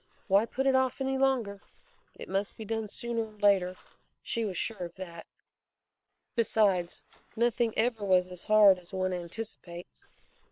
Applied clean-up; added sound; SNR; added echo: neural separator model SepFormer WHAM!.